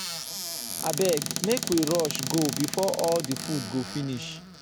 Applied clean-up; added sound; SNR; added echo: none; Squeak / Cupboard open or close; 5 dB; none.